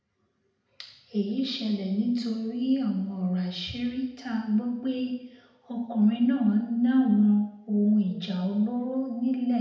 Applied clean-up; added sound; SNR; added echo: none; none; none; reverberation time 0.8 s.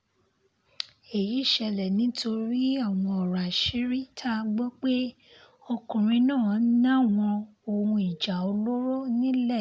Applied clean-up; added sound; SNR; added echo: none; none; none; none.